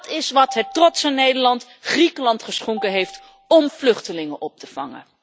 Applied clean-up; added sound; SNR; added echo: none; Marimba, xylophone; 20 dB; none.